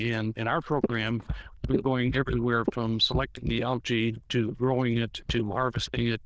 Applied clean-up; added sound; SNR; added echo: neural diffusion model UNIVERSE++.